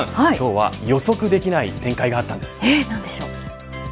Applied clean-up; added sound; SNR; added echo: none; none; none; none.